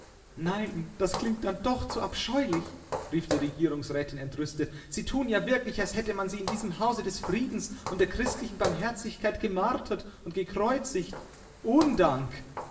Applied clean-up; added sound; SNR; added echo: none; Walk, footsteps; 11 dB; reverberation time 0.8 s.